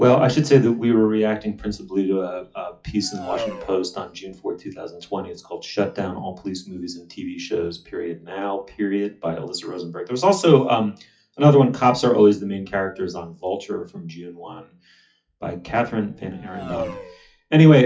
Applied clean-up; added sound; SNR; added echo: classical method WPE with log-MMSE.